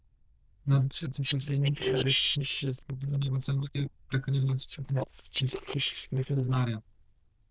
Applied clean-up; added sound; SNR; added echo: neural diffusion model UNIVERSE++.